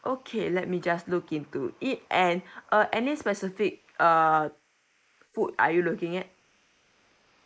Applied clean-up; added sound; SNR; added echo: neural mask model Resemble Enhance denoiser.